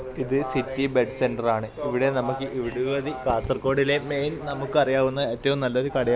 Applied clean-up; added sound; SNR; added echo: none; none; none; none.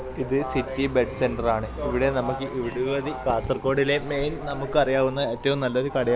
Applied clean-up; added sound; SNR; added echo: none; Motorcycle / Dog; 14 dB; none.